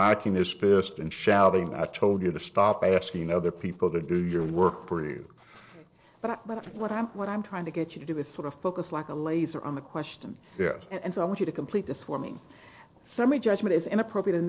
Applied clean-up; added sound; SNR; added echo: neural separator model SepFormer DNS4.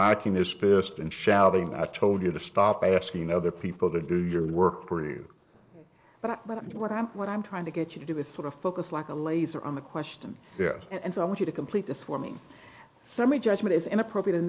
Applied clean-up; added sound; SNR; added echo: neural mask model Resemble Enhance denoiser.